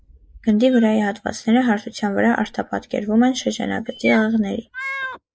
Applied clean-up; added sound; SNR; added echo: neural mask model Resemble Enhance denoiser.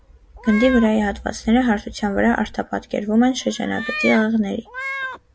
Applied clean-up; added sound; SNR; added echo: none; Meow; 12 dB; none.